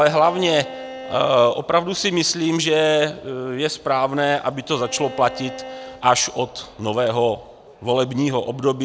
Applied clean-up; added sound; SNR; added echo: none; Bowed string instrument; 16 dB; none.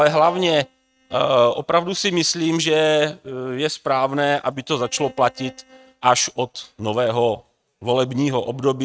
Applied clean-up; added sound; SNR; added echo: neural mask model RNNoise.